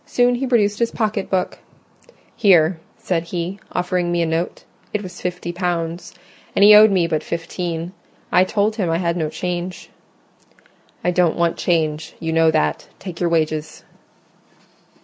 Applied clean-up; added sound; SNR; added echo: none; none; none; none.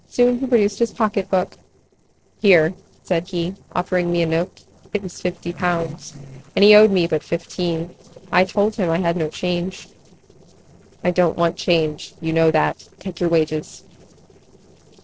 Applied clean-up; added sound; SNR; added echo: neural separator model SepFormer DNS4.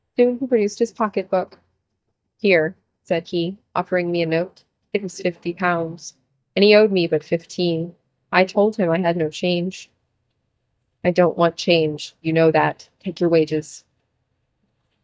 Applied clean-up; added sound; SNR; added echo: neural mask model DeepFilterNet 3.